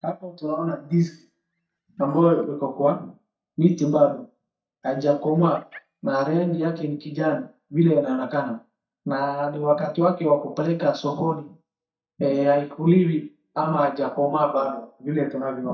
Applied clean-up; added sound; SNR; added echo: neural mask model DeepFilterNet 3.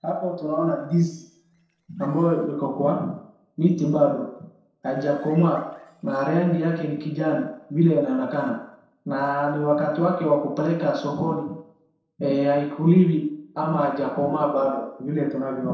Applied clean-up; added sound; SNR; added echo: neural separator model SepFormer DNS4.